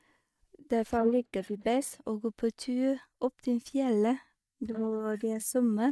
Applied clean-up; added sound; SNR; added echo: neural mask model DeepFilterNet 3.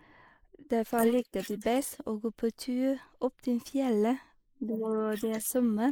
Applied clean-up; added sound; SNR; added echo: neural mask model Resemble Enhance denoiser.